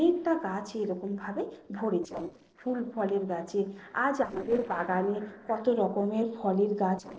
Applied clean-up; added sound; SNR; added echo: neural separator model SepFormer DNS4.